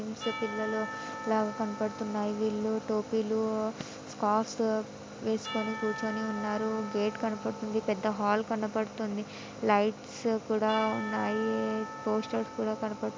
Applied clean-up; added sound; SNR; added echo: none; Church bell / Percussion; 12 dB; none.